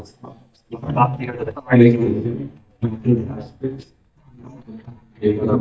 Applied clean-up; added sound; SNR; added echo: neural mask model DeepFilterNet 3.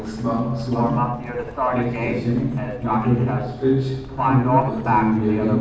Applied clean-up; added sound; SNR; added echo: none; Livestock, farm animals, working animals; 4 dB; reverberation time 1.3 s.